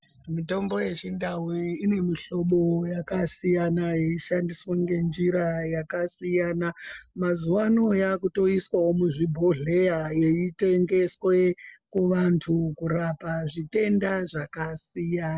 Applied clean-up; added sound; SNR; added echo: none; none; none; none.